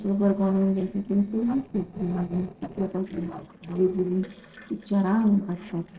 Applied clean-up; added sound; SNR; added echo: neural separator model SepFormer DNS4.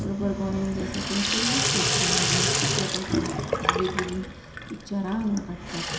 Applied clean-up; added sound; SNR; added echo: none; Sink (filling or washing) / Water tap, faucet; -3 dB; reverberation time 0.7 s.